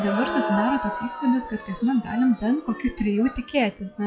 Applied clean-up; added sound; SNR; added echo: classical method log-MMSE.